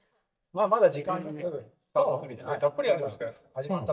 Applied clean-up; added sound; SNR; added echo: neural mask model DeepFilterNet 3.